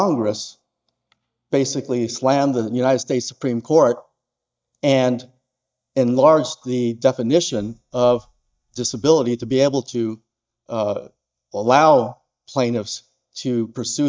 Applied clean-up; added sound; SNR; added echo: neural mask model DeepFilterNet 3.